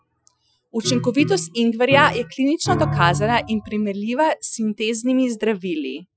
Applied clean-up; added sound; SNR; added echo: classical method Wiener filter.